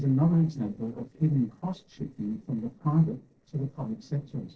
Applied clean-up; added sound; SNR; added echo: neural separator model SepFormer DNS4.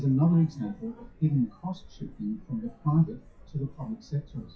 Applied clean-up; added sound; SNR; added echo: classical method WPE with log-MMSE.